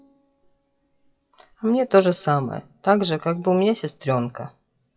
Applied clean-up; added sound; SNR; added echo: classical method WPE with log-MMSE.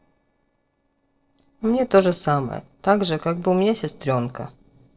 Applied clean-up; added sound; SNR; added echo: neural separator model SepFormer DNS4.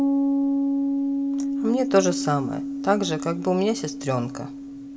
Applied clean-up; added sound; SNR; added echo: none; Piano; 0 dB; reverberation time 1.9 s.